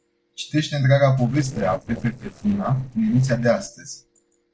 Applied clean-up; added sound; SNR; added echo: neural separator model SepFormer DNS4.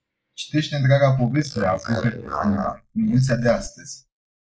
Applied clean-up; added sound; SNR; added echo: neural mask model Resemble Enhance denoiser.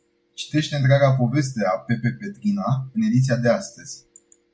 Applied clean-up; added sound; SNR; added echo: none; none; none; none.